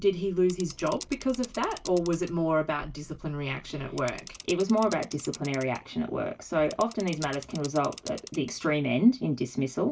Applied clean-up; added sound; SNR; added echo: none; Mechanisms / Bicycle; 17 dB; reverberation time 0.2 s.